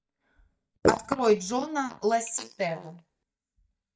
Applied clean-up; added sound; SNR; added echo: neural mask model DeepFilterNet 3.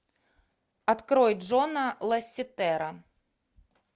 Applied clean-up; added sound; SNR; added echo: none; none; none; none.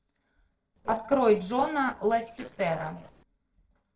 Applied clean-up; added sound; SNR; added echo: neural separator model SepFormer DNS4.